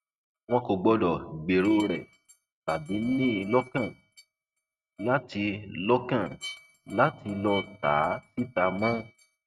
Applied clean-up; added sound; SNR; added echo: neural mask model RNNoise.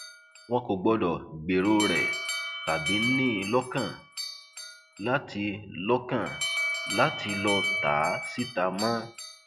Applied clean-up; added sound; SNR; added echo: classical method log-MMSE.